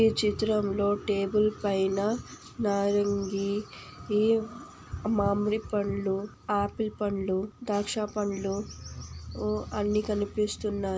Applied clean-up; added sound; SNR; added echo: none; none; none; none.